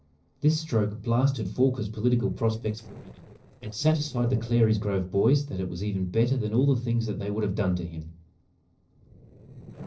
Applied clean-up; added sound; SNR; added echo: neural separator model SepFormer DNS4.